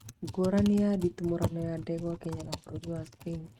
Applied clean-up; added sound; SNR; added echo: neural mask model RNNoise.